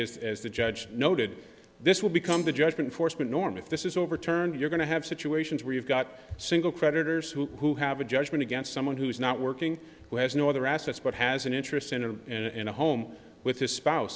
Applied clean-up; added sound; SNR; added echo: none; Thump, thud; 16 dB; none.